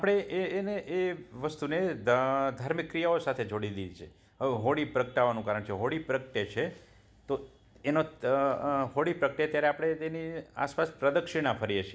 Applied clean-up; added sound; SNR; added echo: none; none; none; none.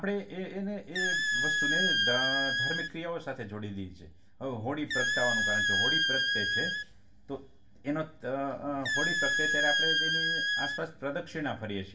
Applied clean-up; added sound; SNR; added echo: none; Squeak; -4 dB; reverberation time 0.2 s.